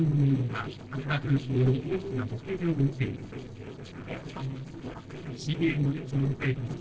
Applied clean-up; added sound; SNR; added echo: neural separator model SepFormer DNS4.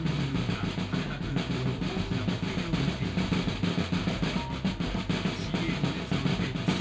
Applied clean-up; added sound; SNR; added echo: none; Snare drum; -5 dB; reverberation time 0.2 s.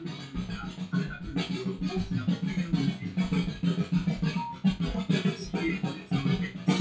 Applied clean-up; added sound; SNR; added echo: classical method WPE with log-MMSE.